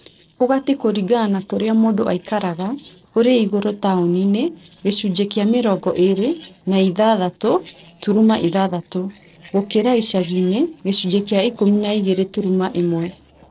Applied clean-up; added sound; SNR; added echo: neural separator model SepFormer DNS4.